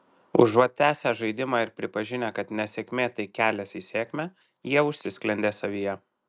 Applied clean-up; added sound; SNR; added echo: none; none; none; none.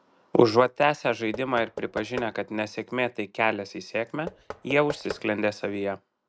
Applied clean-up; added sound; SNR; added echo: none; Knock / Wood; 15 dB; none.